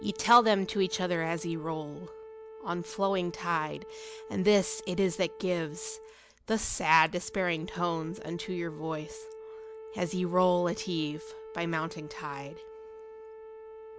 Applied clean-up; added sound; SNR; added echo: none; Wind instrument, woodwind instrument; 15 dB; none.